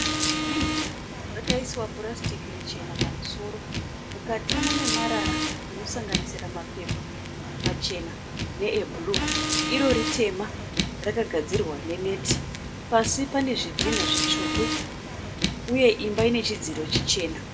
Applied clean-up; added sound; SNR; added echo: none; Car; 0 dB; reverberation time 1.3 s.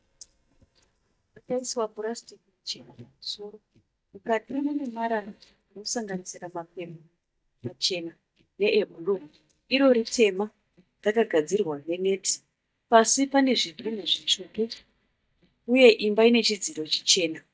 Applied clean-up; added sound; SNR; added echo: neural mask model DeepFilterNet 3.